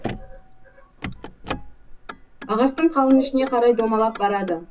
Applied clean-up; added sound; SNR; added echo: none; Motor vehicle (road); 14 dB; reverberation time 0.2 s.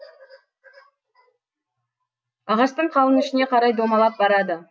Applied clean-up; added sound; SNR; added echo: none; none; none; none.